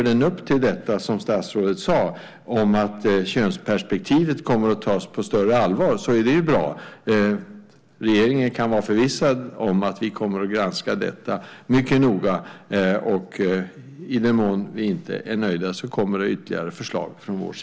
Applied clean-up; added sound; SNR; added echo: none; none; none; none.